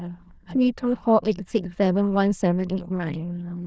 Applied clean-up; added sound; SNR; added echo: neural diffusion model UNIVERSE++.